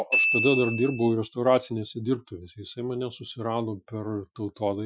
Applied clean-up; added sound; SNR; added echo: classical method Wiener filter.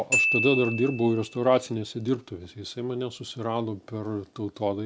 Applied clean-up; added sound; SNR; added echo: none; Glockenspiel; 4 dB; none.